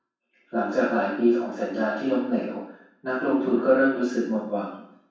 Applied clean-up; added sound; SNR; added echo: none; none; none; reverberation time 0.7 s.